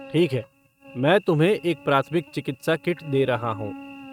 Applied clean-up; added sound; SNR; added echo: neural mask model RNNoise.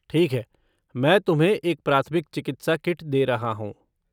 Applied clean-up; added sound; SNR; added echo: none; none; none; none.